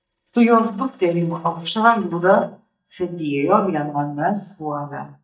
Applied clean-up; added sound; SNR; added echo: neural mask model DeepFilterNet 3.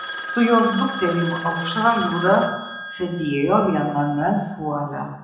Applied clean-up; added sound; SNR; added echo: none; Telephone; 5 dB; reverberation time 0.9 s.